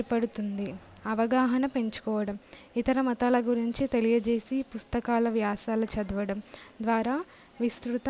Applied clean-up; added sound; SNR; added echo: none; none; none; none.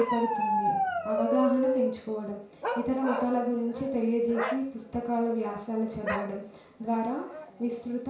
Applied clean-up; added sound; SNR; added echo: none; Bark; 3 dB; reverberation time 0.6 s.